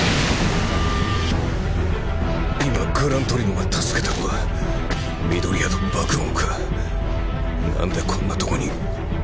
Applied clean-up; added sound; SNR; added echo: none; none; none; none.